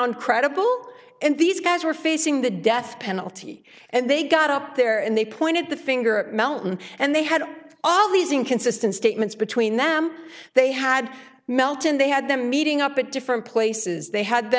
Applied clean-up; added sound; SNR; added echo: none; none; none; none.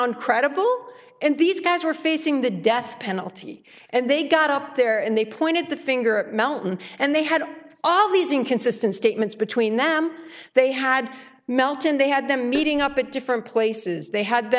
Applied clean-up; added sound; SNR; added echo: none; Tap; 14 dB; none.